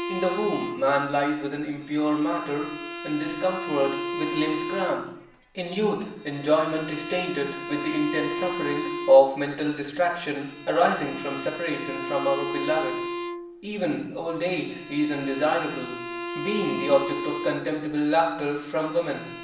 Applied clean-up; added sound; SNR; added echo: none; Bowed string instrument; 8 dB; reverberation time 0.7 s.